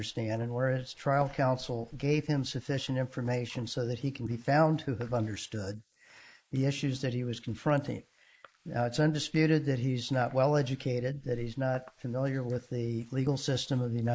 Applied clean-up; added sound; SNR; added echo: neural mask model Resemble Enhance denoiser.